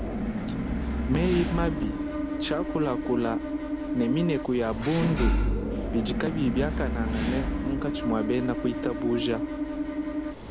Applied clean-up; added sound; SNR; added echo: none; Engine / Mechanisms; 0 dB; none.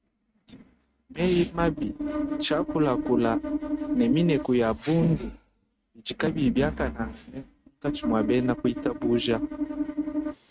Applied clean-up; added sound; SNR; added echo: neural mask model RNNoise.